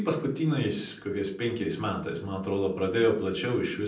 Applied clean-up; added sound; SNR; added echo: none; none; none; reverberation time 0.6 s.